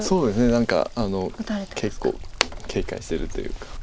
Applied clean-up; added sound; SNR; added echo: none; Liquid; 9 dB; none.